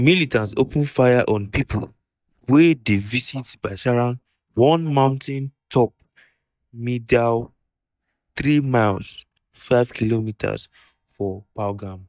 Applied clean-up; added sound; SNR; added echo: neural mask model DeepFilterNet 3.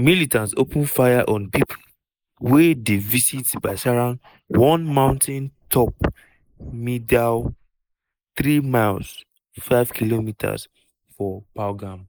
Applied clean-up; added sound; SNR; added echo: neural mask model Resemble Enhance denoiser.